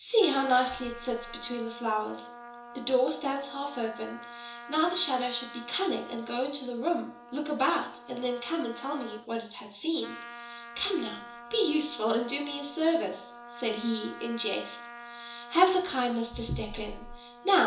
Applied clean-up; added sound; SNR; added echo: none; Trumpet; 15 dB; reverberation time 0.7 s.